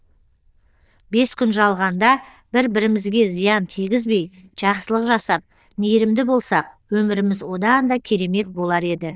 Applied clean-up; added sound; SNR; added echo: neural diffusion model UNIVERSE++.